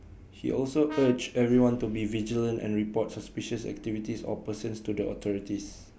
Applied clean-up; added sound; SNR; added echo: none; Brass instrument; 15 dB; none.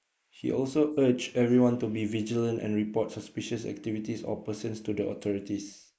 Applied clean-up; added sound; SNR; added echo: neural mask model Resemble Enhance denoiser.